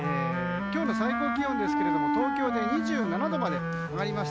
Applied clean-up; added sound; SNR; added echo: none; Wind instrument, woodwind instrument; -3 dB; none.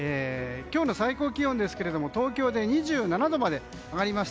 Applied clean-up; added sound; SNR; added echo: none; none; none; none.